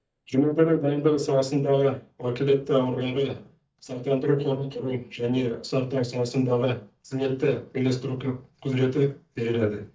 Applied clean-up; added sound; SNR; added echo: neural mask model DeepFilterNet 3.